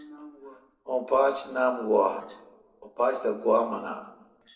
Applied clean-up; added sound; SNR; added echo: neural separator model SepFormer DNS4.